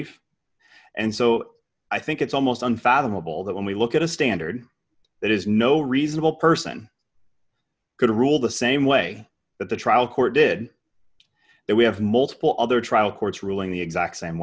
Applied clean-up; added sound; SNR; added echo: none; none; none; none.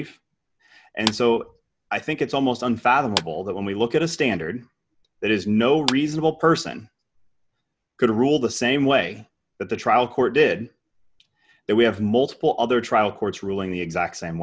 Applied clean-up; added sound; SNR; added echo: none; Clapping; 11 dB; none.